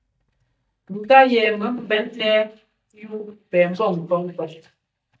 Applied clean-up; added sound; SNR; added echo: neural mask model DeepFilterNet 3.